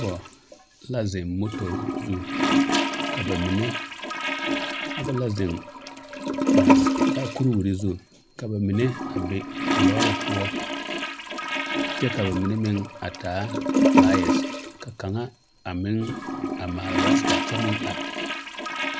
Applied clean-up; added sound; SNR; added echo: none; Toilet flush / Gurgling; -4 dB; none.